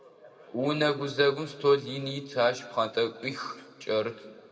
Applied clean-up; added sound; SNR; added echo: none; none; none; reverberation time 1.6 s.